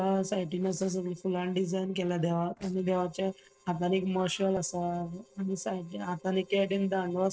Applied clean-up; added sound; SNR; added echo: neural separator model SepFormer DNS4.